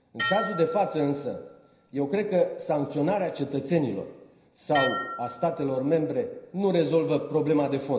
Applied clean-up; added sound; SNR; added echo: none; Dishes, pots, and pans; 11 dB; reverberation time 0.9 s.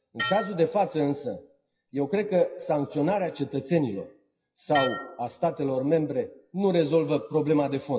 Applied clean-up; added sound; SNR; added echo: classical method WPE with log-MMSE.